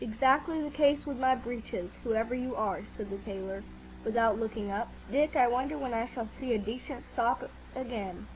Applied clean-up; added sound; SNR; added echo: none; none; none; none.